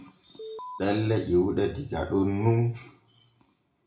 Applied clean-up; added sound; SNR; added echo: none; Alarm; 11 dB; reverberation time 0.4 s.